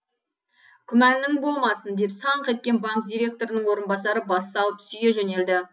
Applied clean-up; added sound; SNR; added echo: none; none; none; none.